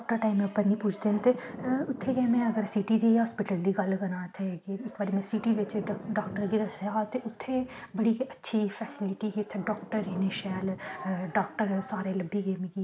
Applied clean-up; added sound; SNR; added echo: none; Thunder / Rain; 17 dB; none.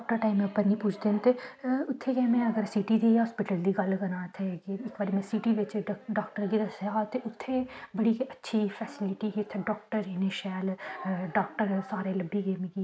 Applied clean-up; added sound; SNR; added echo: none; none; none; none.